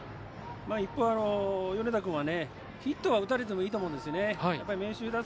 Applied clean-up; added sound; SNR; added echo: none; none; none; none.